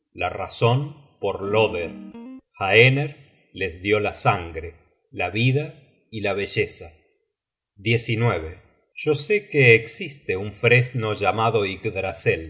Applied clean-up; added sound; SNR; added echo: none; Guitar; 15 dB; none.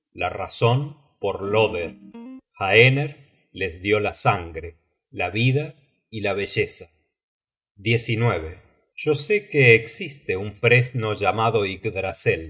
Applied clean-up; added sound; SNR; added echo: neural mask model RNNoise.